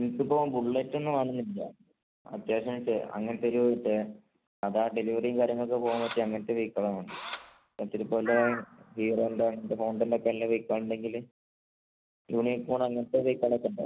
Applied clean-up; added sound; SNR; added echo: none; Crow + Engine / Drill; 10 dB; none.